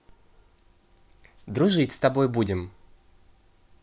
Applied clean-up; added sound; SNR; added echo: none; none; none; none.